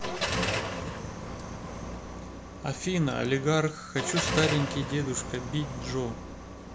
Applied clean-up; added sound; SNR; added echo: none; Car; 3 dB; none.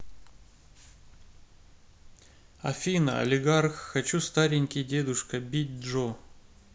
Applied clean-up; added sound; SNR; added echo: none; none; none; none.